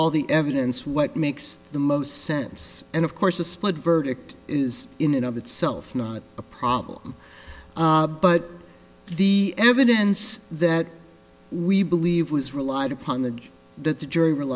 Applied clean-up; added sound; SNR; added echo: none; none; none; none.